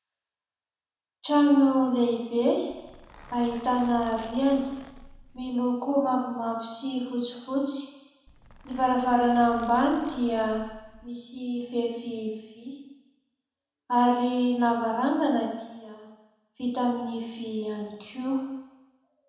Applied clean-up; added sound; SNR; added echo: none; Zipper (clothing); 20 dB; reverberation time 1.0 s.